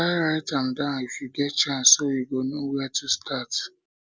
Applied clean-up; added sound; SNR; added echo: none; none; none; none.